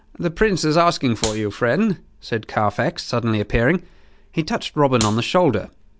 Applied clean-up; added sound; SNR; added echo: none; Clapping; 11 dB; none.